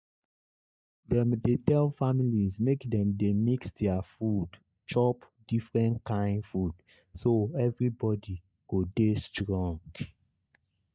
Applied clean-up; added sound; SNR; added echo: neural mask model DeepFilterNet 3.